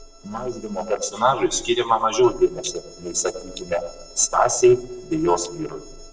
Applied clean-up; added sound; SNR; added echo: neural separator model SepFormer DNS4.